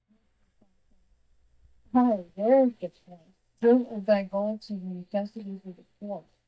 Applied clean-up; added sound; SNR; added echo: neural mask model DeepFilterNet 3.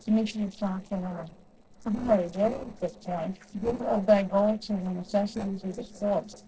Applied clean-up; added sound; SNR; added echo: neural separator model SepFormer DNS4.